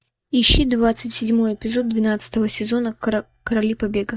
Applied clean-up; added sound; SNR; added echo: neural mask model DeepFilterNet 3.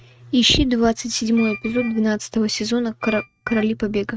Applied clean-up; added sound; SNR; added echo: neural mask model RNNoise.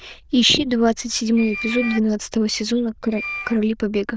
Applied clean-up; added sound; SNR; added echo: neural diffusion model UNIVERSE++.